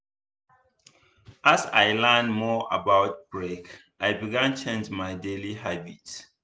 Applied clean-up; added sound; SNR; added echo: none; none; none; none.